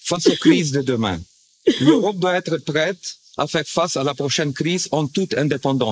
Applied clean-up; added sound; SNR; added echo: neural mask model Resemble Enhance denoiser.